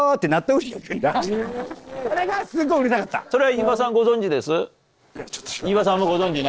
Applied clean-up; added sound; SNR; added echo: neural separator model SepFormer DNS4.